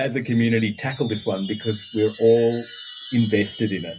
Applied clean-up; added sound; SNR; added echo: classical method WPE with log-MMSE.